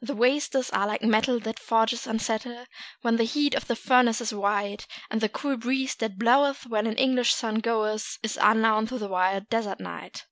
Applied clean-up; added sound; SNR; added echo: none; none; none; none.